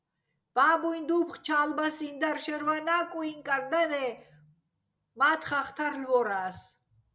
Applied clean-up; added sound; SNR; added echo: none; none; none; none.